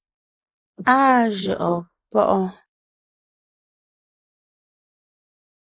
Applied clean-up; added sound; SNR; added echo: neural mask model Resemble Enhance denoiser.